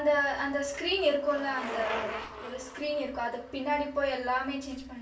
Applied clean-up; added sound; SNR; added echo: none; Bicycle; 11 dB; reverberation time 0.3 s.